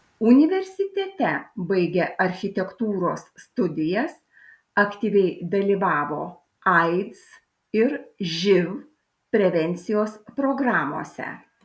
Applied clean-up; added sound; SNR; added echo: none; none; none; none.